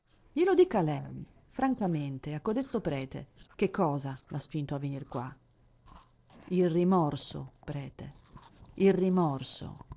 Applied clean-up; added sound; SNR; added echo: neural separator model SepFormer DNS4.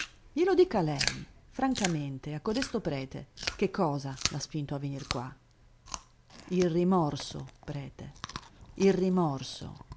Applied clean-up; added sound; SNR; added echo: none; Chewing, mastication; 11 dB; none.